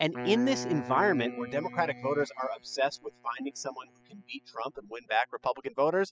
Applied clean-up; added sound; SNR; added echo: classical method spectral subtraction.